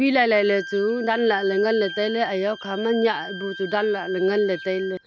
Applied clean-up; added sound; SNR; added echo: none; Wind instrument, woodwind instrument; 14 dB; none.